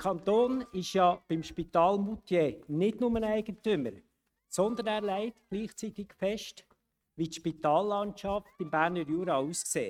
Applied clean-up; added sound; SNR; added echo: neural mask model RNNoise.